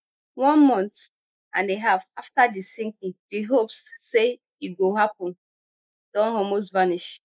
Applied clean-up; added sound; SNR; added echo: neural mask model Resemble Enhance denoiser.